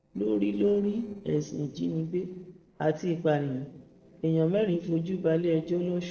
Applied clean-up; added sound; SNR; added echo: neural separator model SepFormer DNS4.